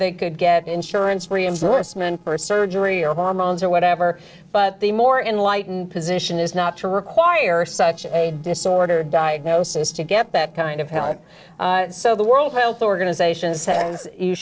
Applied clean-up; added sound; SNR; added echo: neural separator model SepFormer DNS4.